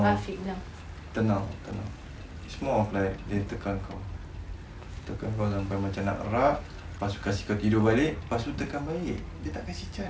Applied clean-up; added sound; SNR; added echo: none; Wind; 17 dB; none.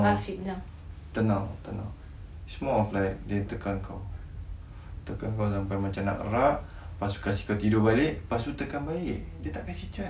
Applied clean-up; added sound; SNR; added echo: none; none; none; none.